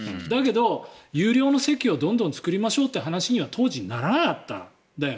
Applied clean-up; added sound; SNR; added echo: none; none; none; none.